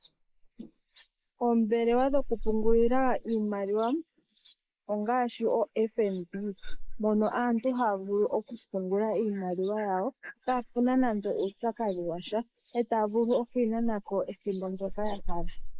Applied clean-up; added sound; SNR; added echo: neural mask model Resemble Enhance denoiser.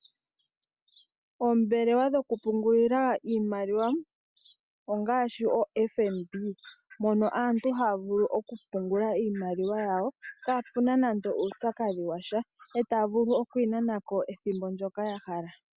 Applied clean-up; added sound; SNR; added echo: none; none; none; none.